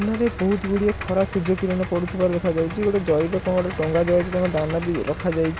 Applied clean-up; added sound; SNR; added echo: none; Idling; 11 dB; none.